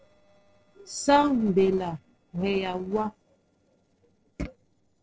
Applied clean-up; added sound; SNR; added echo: neural separator model SepFormer DNS4.